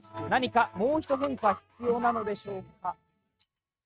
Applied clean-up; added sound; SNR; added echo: neural mask model RNNoise.